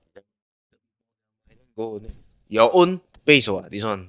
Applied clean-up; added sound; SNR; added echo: neural mask model DeepFilterNet 3.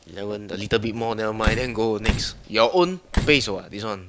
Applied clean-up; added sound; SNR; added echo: none; Slam; 2 dB; none.